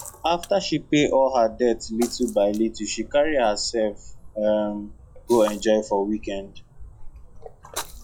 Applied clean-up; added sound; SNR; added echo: classical method log-MMSE.